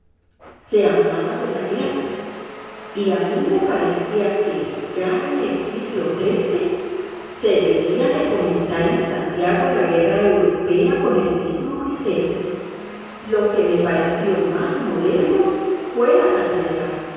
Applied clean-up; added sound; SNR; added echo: none; Domestic sounds, home sounds; 18 dB; reverberation time 1.9 s.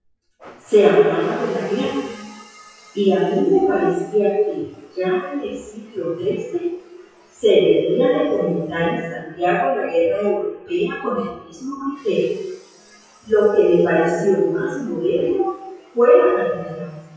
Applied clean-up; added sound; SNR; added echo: classical method WPE with log-MMSE.